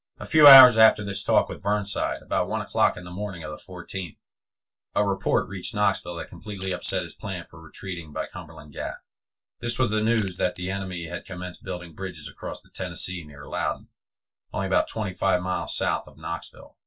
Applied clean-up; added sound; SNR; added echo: neural separator model SepFormer DNS4.